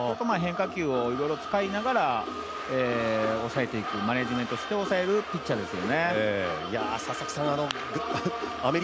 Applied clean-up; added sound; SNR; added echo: none; none; none; none.